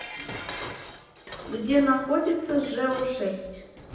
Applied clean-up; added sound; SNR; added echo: none; Dishes, pots, and pans; 13 dB; reverberation time 0.9 s.